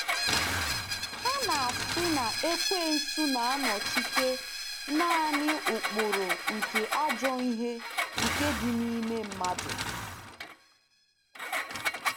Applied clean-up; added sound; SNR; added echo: none; Screech + Engine; 0 dB; none.